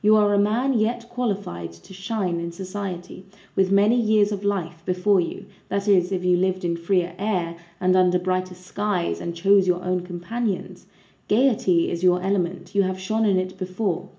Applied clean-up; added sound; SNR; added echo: none; none; none; reverberation time 0.4 s.